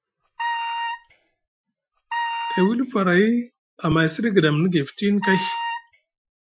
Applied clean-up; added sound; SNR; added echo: classical method Wiener filter.